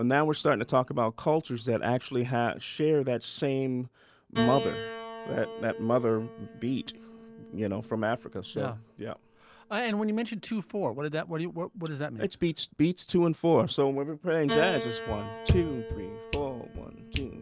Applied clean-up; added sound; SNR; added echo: none; Piano; 12 dB; none.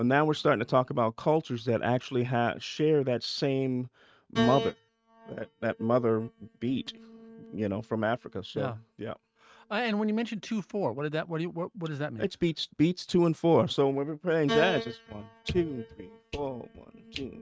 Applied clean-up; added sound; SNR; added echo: neural mask model RNNoise.